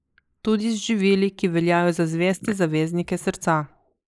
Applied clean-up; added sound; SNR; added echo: neural mask model Resemble Enhance denoiser.